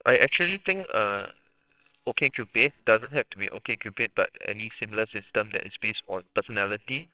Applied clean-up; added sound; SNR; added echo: neural separator model SepFormer WHAMR!.